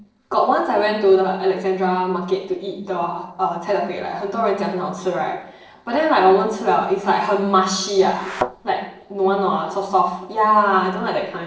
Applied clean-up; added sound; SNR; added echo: neural separator model SepFormer DNS4.